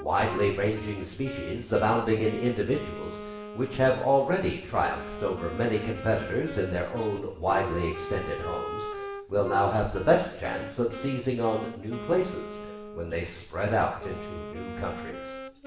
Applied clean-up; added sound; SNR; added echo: none; Wind instrument, woodwind instrument; 11 dB; reverberation time 0.8 s.